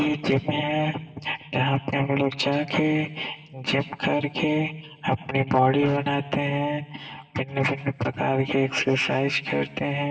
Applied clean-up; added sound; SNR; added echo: none; none; none; reverberation time 2.7 s.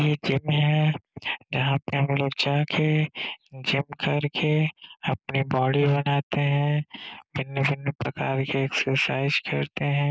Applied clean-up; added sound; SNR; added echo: none; none; none; none.